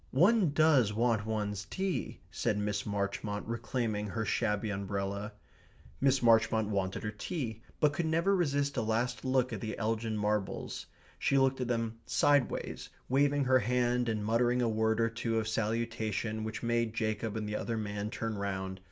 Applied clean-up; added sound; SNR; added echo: none; none; none; none.